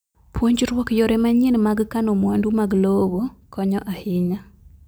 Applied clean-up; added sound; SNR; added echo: none; none; none; none.